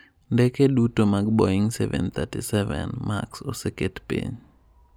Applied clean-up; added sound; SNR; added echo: none; none; none; none.